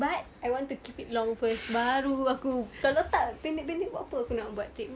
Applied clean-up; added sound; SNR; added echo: none; none; none; none.